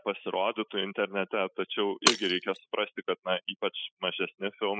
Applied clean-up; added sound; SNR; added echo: classical method spectral subtraction.